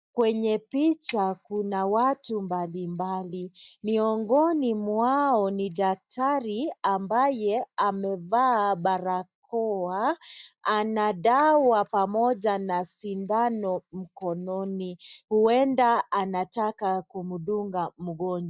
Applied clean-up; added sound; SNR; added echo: neural mask model DeepFilterNet 3.